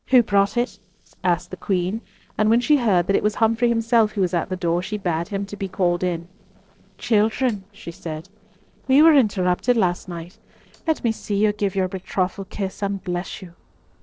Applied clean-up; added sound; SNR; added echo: neural separator model SepFormer DNS4.